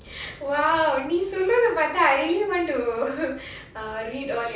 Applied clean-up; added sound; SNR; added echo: none; none; none; none.